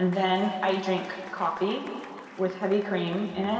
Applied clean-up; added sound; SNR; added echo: none; Applause / Crowd; 20 dB; reverberation time 2.5 s.